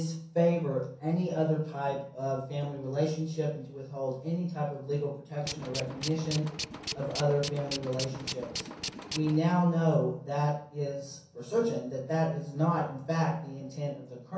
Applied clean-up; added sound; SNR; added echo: none; Tools; 8 dB; reverberation time 0.6 s.